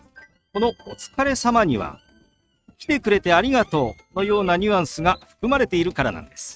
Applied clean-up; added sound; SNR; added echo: neural mask model RNNoise.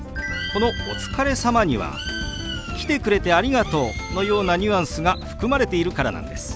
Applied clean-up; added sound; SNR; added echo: none; Bird; 13 dB; none.